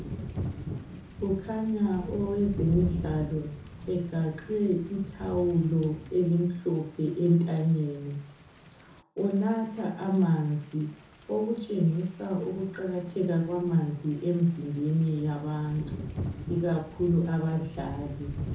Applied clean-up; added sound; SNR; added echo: none; Thunder / Rain; 11 dB; reverberation time 0.6 s.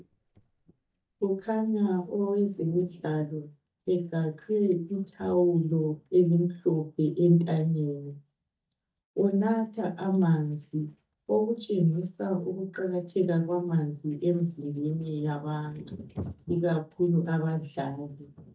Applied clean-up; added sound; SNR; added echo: neural mask model DeepFilterNet 3.